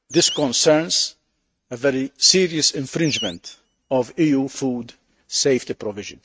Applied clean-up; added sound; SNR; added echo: neural mask model RNNoise.